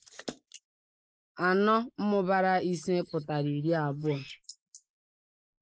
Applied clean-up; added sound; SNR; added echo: neural mask model Resemble Enhance denoiser.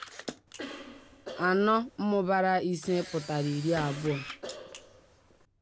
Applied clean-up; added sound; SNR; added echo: none; Cough + Camera; 14 dB; none.